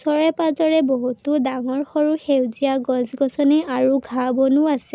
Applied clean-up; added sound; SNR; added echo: none; none; none; none.